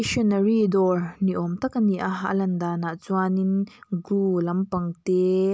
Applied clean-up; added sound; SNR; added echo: none; none; none; none.